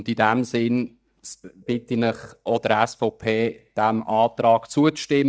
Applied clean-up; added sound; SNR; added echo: neural mask model DeepFilterNet 3.